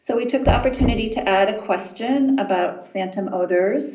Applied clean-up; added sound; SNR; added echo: none; Knock; 7 dB; reverberation time 0.5 s.